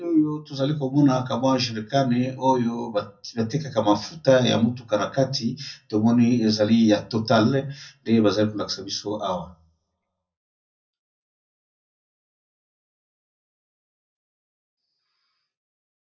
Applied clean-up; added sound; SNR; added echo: none; none; none; reverberation time 0.4 s.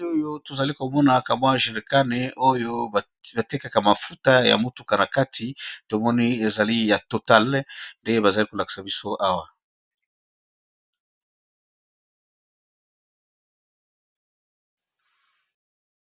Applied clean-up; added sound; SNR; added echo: none; none; none; none.